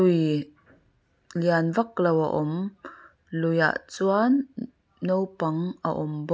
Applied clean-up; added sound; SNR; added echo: none; none; none; none.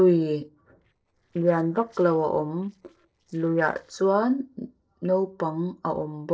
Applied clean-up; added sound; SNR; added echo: neural separator model SepFormer DNS4.